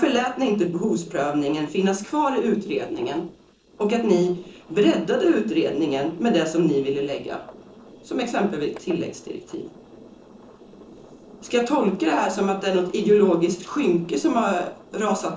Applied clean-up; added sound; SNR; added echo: neural separator model SepFormer DNS4.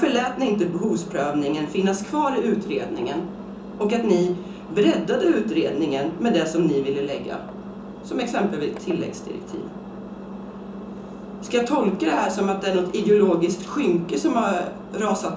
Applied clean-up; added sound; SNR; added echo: none; Engine; 12 dB; reverberation time 0.8 s.